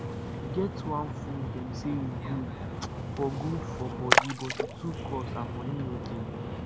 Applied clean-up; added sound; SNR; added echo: none; Splash, splatter; -3 dB; none.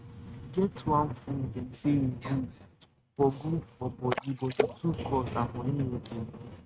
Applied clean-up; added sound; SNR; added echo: neural mask model RNNoise.